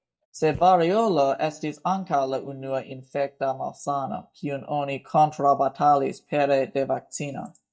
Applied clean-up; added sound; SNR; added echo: neural mask model DeepFilterNet 3.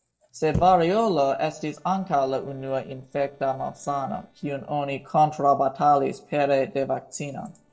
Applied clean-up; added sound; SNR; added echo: neural separator model SepFormer DNS4.